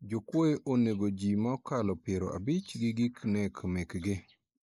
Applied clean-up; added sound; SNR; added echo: neural mask model Resemble Enhance denoiser.